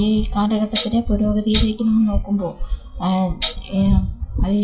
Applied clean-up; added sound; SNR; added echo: classical method WPE with log-MMSE.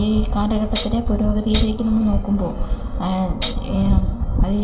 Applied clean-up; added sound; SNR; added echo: none; Hi-hat; 12 dB; reverberation time 2.9 s.